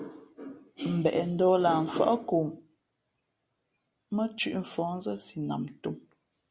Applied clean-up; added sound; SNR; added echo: none; none; none; none.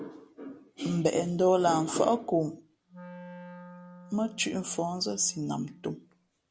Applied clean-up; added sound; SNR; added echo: none; Wind instrument, woodwind instrument; 18 dB; none.